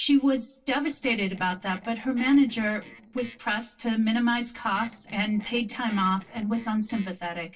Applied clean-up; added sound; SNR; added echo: neural separator model SepFormer DNS4.